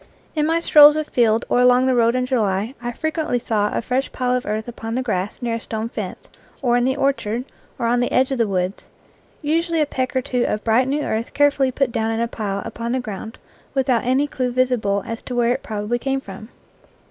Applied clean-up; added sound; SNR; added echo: none; none; none; none.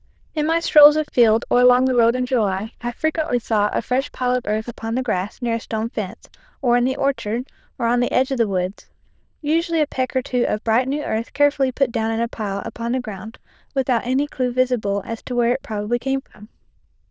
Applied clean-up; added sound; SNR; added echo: neural diffusion model UNIVERSE++.